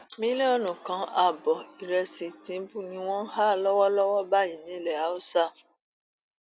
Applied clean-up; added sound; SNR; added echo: none; none; none; none.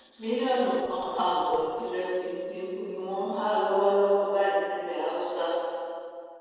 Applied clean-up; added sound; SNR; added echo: neural separator model SepFormer DNS4.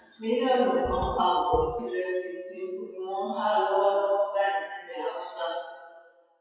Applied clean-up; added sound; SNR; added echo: classical method WPE with log-MMSE.